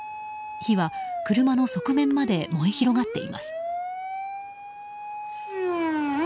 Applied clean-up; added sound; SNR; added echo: none; none; none; none.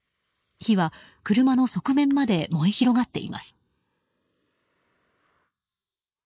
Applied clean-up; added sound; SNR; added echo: neural mask model Resemble Enhance denoiser.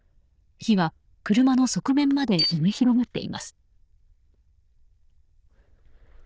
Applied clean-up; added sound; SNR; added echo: neural diffusion model UNIVERSE++.